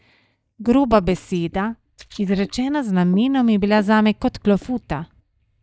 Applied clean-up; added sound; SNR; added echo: neural mask model DeepFilterNet 3.